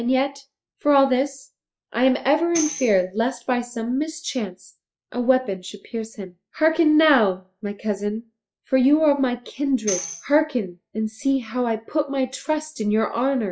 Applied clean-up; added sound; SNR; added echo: classical method log-MMSE.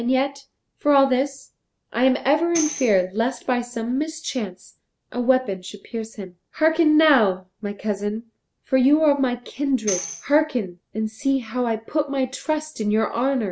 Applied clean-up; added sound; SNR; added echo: none; Tambourine; 12 dB; none.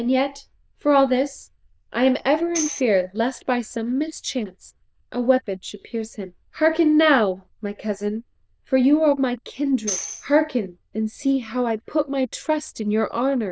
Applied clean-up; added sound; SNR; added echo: neural diffusion model UNIVERSE++.